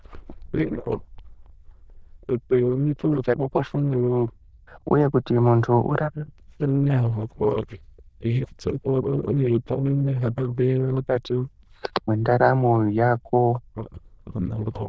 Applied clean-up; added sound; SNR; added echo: neural diffusion model UNIVERSE++.